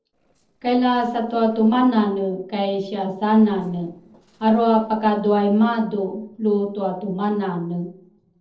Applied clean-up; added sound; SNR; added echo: neural separator model SepFormer DNS4.